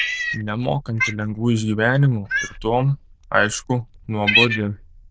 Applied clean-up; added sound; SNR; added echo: neural diffusion model UNIVERSE++.